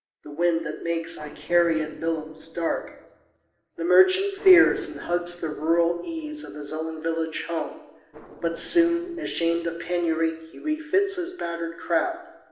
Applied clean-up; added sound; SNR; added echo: neural separator model SepFormer DNS4.